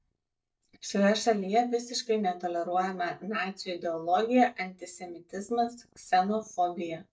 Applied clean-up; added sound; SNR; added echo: neural mask model DeepFilterNet 3.